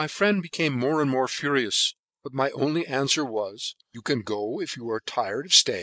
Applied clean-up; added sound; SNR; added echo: neural mask model Resemble Enhance denoiser.